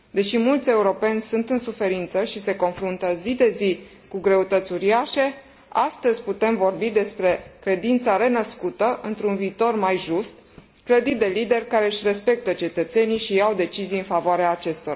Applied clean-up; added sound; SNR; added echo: none; none; none; none.